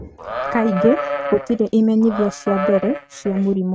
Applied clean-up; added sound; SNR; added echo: neural mask model RNNoise.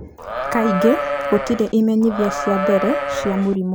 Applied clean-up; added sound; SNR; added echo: none; Livestock, farm animals, working animals; 4 dB; none.